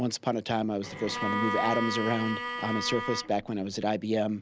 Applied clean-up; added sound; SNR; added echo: none; Bowed string instrument; 4 dB; none.